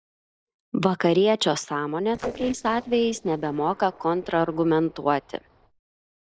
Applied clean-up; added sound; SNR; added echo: neural separator model SepFormer DNS4.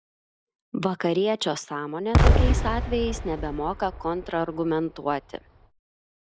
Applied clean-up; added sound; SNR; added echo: none; Explosion; -4 dB; none.